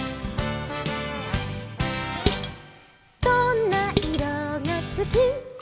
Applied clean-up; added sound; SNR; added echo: none; Dishes, pots, and pans; 5 dB; none.